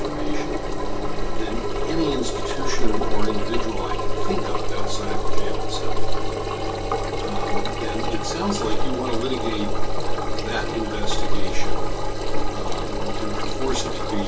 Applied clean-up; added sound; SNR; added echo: none; Engine; 8 dB; reverberation time 0.2 s.